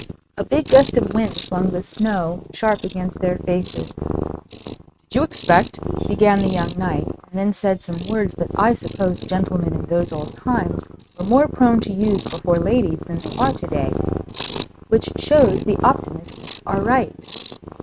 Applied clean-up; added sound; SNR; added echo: neural mask model RNNoise.